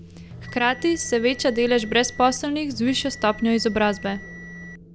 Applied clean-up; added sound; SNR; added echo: none; Wind + Bell; 16 dB; none.